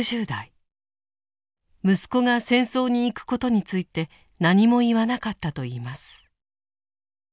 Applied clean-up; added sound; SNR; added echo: none; none; none; none.